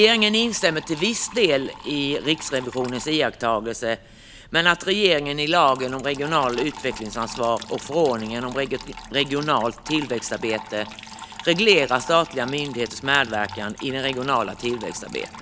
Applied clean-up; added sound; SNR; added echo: none; Trickle, dribble / Water tap, faucet; 16 dB; none.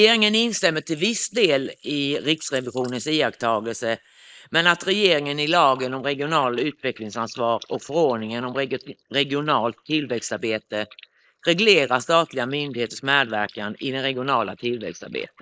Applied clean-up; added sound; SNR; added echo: neural mask model Resemble Enhance denoiser.